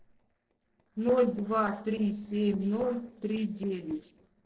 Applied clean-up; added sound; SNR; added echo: neural separator model SepFormer DNS4.